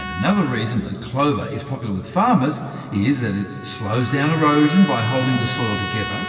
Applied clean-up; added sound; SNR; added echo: none; Trumpet; 11 dB; reverberation time 2.4 s.